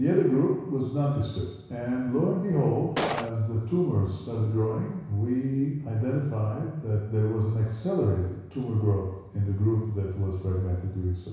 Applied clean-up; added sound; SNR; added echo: none; Gunshot, gunfire; 1 dB; reverberation time 1.1 s.